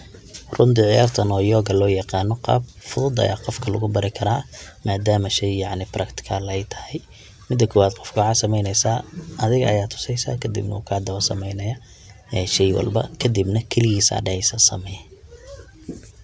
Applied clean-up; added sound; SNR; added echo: none; none; none; none.